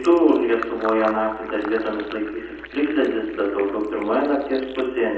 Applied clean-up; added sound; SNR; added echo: none; Fill (with liquid); 15 dB; reverberation time 0.8 s.